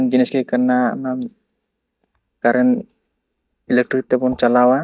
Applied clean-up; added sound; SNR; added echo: neural mask model DeepFilterNet 3.